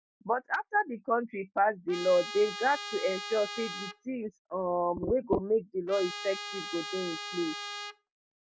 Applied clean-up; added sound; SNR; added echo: none; Trumpet; 9 dB; none.